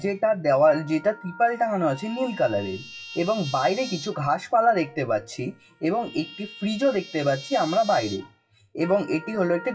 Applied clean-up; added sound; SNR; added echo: classical method WPE with log-MMSE.